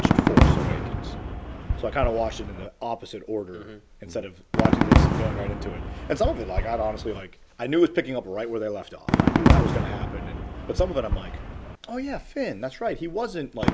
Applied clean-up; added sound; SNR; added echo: none; Fireworks; -5 dB; none.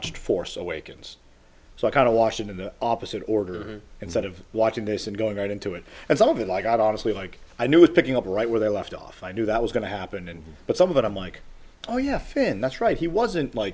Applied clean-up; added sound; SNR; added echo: none; none; none; none.